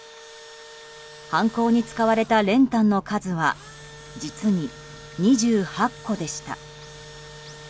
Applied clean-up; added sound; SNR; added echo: none; Engine / Drill; 20 dB; none.